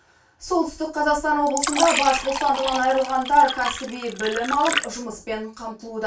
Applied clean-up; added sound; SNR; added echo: none; Fill (with liquid); 5 dB; reverberation time 0.2 s.